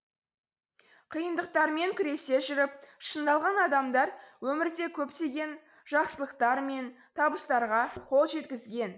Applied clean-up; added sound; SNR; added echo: neural mask model Resemble Enhance denoiser.